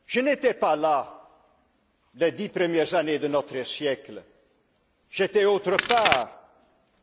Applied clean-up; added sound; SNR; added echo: none; Crack; -3 dB; none.